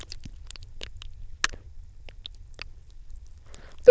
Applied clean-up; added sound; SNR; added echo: neural diffusion model UNIVERSE++.